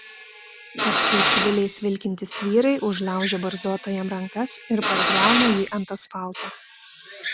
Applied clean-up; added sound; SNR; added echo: none; Drill; 2 dB; none.